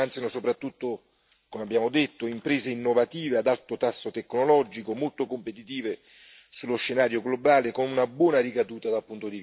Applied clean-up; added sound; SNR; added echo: none; none; none; none.